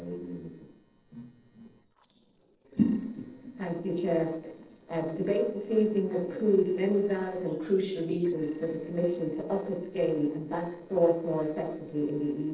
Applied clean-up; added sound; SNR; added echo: neural separator model SepFormer DNS4.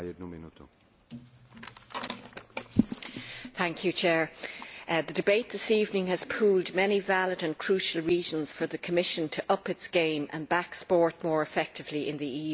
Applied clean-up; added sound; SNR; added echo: none; none; none; none.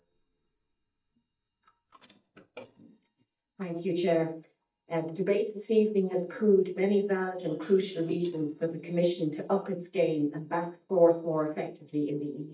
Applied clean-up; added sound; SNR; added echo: neural mask model DeepFilterNet 3.